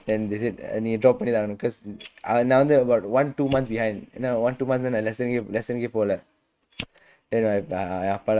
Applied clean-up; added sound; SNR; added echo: neural mask model RNNoise.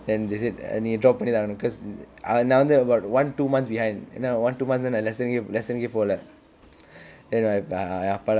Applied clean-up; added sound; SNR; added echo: none; none; none; none.